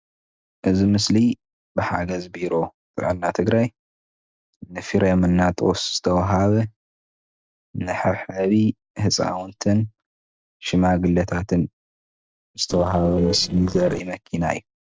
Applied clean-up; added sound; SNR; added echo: neural separator model SepFormer DNS4.